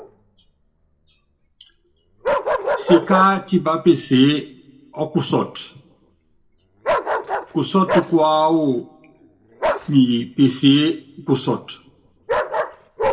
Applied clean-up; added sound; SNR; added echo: none; Bark; 7 dB; reverberation time 0.5 s.